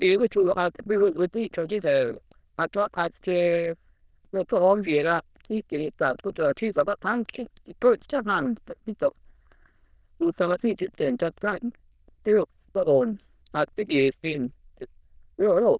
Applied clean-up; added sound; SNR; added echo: neural diffusion model UNIVERSE++.